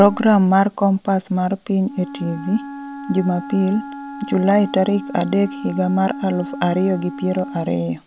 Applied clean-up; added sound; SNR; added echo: none; Wind instrument, woodwind instrument; 13 dB; none.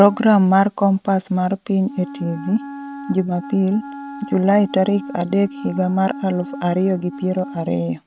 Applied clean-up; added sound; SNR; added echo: neural mask model RNNoise.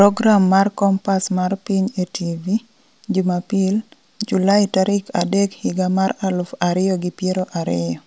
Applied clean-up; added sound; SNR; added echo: none; none; none; none.